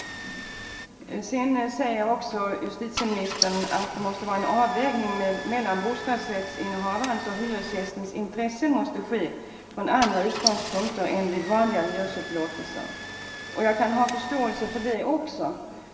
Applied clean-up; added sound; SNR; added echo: none; Engine starting / Car; 10 dB; reverberation time 1.0 s.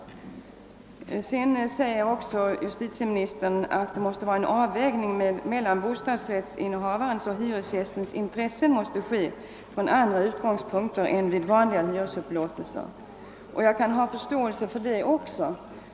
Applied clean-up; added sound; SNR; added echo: none; none; none; none.